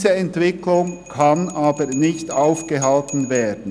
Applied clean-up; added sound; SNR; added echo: none; Bell; 14 dB; none.